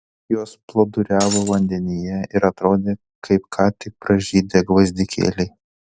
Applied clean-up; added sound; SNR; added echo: none; Shatter; 7 dB; none.